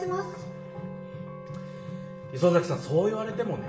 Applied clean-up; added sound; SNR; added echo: none; Wind instrument, woodwind instrument; 15 dB; reverberation time 0.8 s.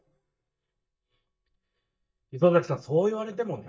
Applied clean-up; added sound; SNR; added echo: neural mask model DeepFilterNet 3.